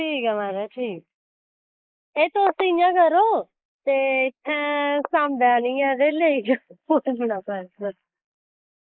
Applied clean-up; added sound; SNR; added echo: neural mask model Resemble Enhance denoiser.